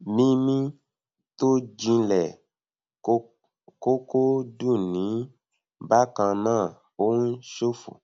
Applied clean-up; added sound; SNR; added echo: none; none; none; none.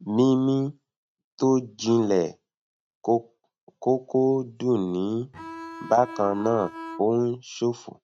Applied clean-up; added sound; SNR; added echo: neural mask model RNNoise.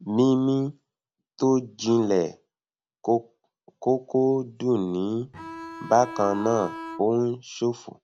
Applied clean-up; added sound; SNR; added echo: none; Bowed string instrument; 12 dB; none.